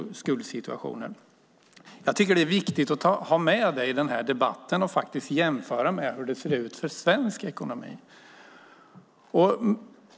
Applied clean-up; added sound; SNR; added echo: none; none; none; none.